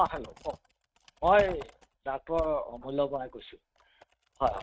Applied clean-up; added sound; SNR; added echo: neural mask model RNNoise.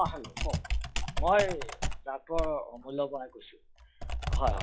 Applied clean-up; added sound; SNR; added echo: classical method log-MMSE.